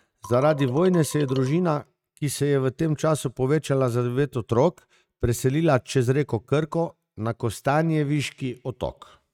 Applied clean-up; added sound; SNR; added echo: neural mask model RNNoise.